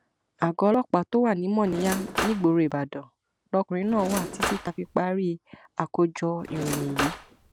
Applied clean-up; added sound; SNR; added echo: none; Cutlery, silverware / Drawer open or close; 6 dB; none.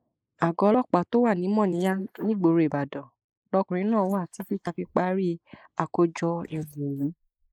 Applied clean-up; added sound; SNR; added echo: neural mask model Resemble Enhance denoiser.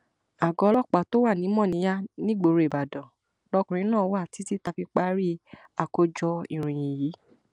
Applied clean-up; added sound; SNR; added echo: none; none; none; none.